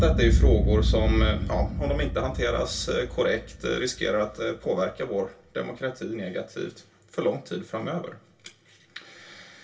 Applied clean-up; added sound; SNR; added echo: none; Boom; 0 dB; reverberation time 0.2 s.